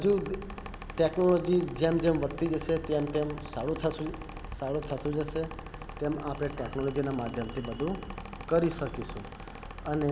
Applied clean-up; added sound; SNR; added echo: none; Mechanical fan; 11 dB; none.